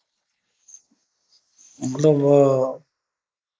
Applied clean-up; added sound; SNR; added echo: neural mask model Resemble Enhance denoiser.